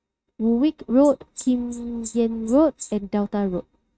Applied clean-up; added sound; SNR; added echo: neural mask model RNNoise.